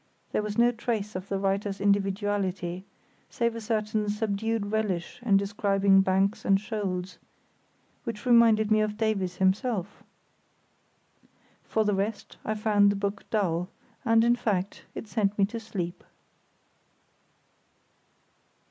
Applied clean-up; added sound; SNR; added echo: none; none; none; none.